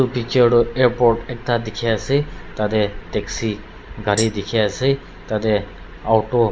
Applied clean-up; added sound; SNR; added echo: none; Tambourine; 13 dB; none.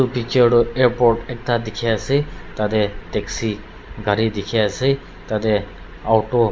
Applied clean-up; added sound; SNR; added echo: none; none; none; none.